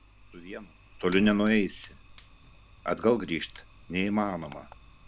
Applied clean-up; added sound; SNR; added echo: none; Fire; 17 dB; none.